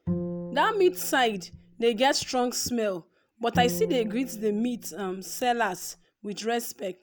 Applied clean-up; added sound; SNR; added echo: none; Bowed string instrument; 9 dB; none.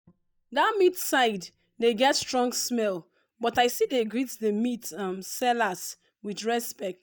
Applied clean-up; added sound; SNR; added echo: neural mask model DeepFilterNet 3.